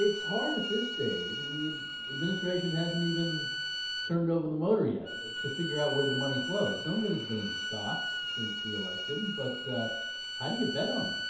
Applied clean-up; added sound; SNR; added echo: none; Bowed string instrument; 4 dB; reverberation time 0.8 s.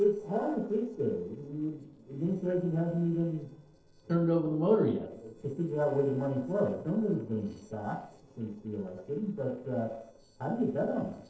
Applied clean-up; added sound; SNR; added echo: neural separator model SepFormer DNS4.